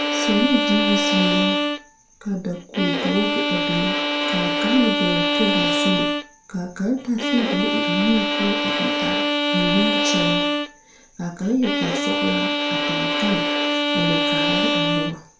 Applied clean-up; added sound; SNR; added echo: none; Bowed string instrument; -3 dB; reverberation time 0.3 s.